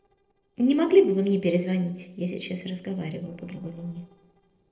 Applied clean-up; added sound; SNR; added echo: neural separator model SepFormer DNS4.